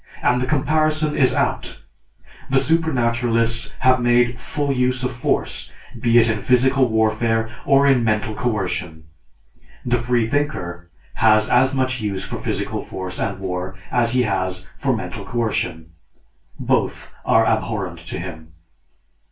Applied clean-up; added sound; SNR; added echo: none; none; none; reverberation time 0.2 s.